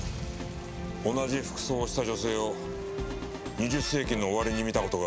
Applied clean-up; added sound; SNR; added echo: none; none; none; none.